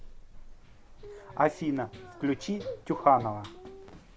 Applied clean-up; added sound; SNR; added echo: none; Run; 17 dB; none.